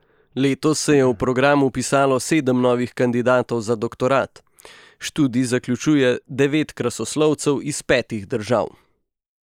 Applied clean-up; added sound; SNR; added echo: neural mask model Resemble Enhance denoiser.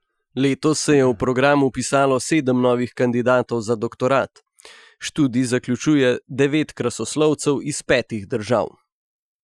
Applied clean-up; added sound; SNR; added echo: classical method Wiener filter.